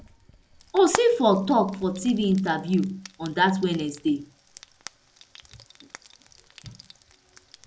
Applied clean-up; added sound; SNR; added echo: none; Frying (food); 17 dB; none.